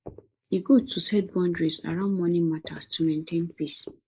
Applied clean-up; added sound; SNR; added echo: neural mask model Resemble Enhance denoiser.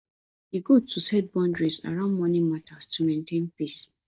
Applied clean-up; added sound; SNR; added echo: neural mask model DeepFilterNet 3.